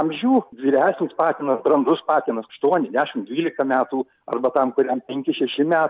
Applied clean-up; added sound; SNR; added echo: none; none; none; none.